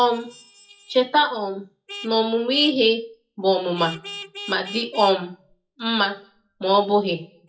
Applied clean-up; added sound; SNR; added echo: classical method WPE with log-MMSE.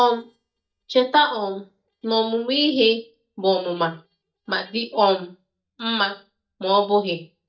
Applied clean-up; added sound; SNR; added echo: neural mask model DeepFilterNet 3.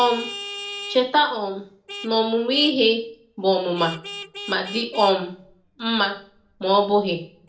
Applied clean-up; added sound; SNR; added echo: none; Vehicle horn, car horn, honking; 15 dB; reverberation time 0.4 s.